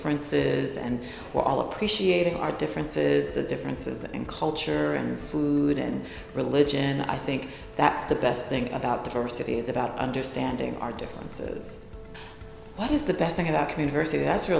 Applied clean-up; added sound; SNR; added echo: none; none; none; none.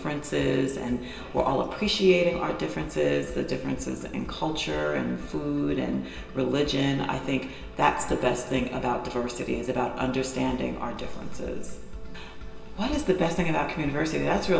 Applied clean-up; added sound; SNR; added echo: none; none; none; reverberation time 0.2 s.